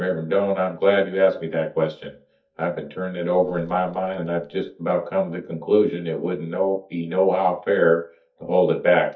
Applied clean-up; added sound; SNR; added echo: neural mask model DeepFilterNet 3.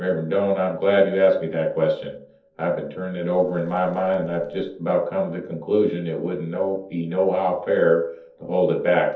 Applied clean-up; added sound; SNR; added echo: neural separator model SepFormer DNS4.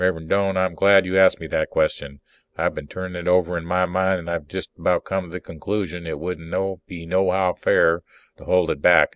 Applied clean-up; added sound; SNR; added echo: none; none; none; none.